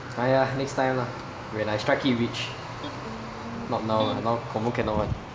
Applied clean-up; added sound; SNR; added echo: none; Electric guitar; 12 dB; none.